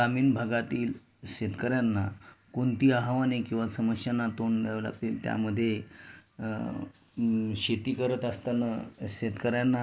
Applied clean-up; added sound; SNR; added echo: none; none; none; none.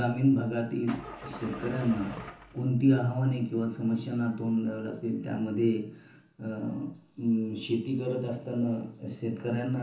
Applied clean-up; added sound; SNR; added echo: none; Engine starting / Car; 13 dB; reverberation time 0.7 s.